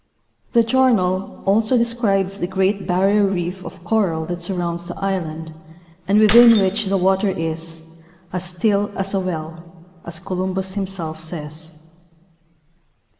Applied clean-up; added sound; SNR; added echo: none; Keys jangling; 5 dB; reverberation time 2.1 s.